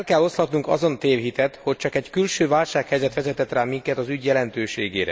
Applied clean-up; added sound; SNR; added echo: none; none; none; none.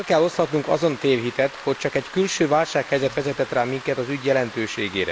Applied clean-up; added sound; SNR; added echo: none; Rain; 17 dB; none.